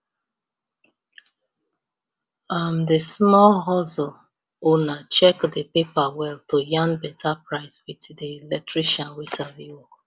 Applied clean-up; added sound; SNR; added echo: none; none; none; none.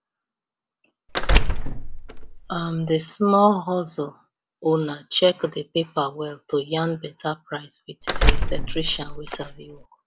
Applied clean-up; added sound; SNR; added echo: none; Door; -4 dB; none.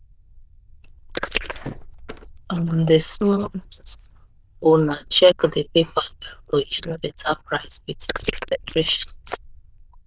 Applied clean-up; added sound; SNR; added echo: neural diffusion model UNIVERSE++.